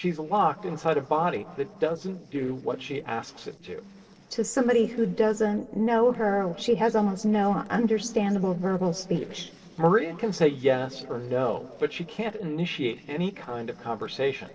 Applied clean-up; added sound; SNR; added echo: neural separator model SepFormer DNS4.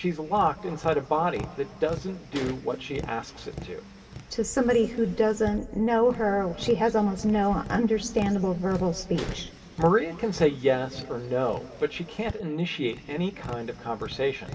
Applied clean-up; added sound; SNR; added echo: none; Tap; 15 dB; reverberation time 2.3 s.